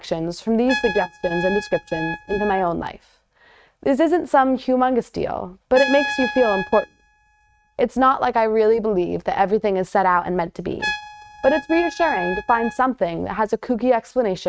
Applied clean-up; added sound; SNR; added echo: neural mask model RNNoise.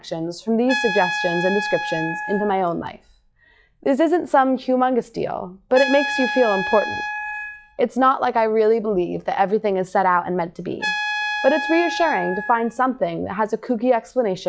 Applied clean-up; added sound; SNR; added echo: classical method log-MMSE.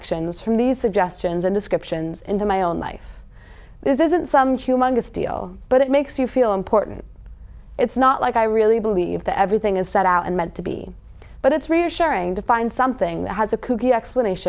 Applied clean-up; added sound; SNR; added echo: none; none; none; none.